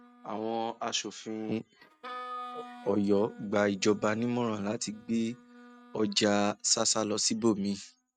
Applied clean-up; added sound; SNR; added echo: neural mask model RNNoise.